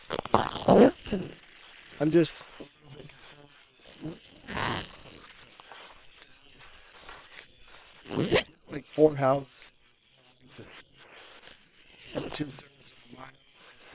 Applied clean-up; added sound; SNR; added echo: neural separator model SepFormer WHAM!.